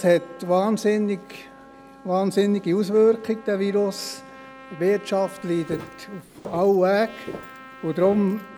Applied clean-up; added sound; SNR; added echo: none; Walk, footsteps + Trumpet; 19 dB; none.